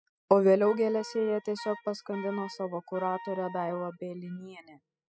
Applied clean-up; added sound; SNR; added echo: classical method spectral subtraction.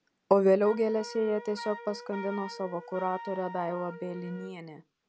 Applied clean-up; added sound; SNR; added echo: none; Wind instrument, woodwind instrument; 14 dB; none.